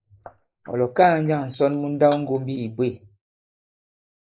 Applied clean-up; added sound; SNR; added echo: neural mask model Resemble Enhance denoiser.